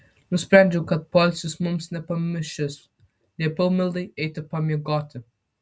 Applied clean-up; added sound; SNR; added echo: none; none; none; none.